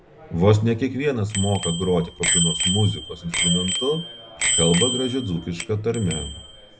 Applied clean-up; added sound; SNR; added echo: none; Bicycle bell; 3 dB; none.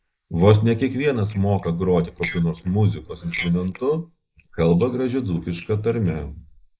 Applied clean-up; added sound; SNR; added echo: neural mask model Resemble Enhance denoiser.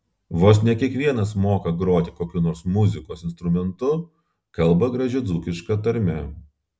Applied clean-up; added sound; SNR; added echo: none; none; none; none.